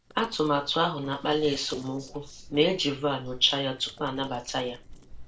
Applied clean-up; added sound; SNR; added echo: neural separator model SepFormer DNS4.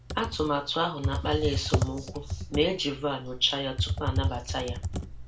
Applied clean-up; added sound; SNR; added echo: none; Computer keyboard; 2 dB; reverberation time 0.3 s.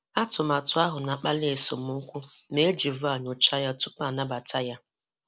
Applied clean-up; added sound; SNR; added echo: none; none; none; none.